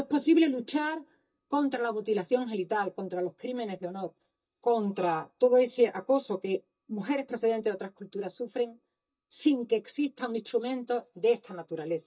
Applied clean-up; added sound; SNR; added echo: neural mask model DeepFilterNet 3.